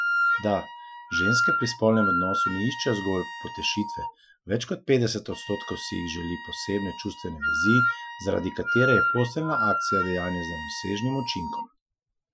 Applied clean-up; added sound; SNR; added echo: classical method Wiener filter.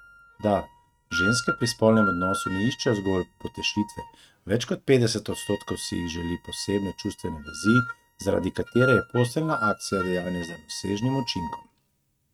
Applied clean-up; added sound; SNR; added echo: neural mask model RNNoise.